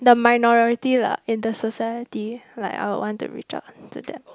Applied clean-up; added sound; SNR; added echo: none; none; none; none.